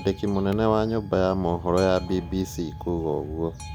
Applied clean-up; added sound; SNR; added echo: none; Boat, Water vehicle; 13 dB; none.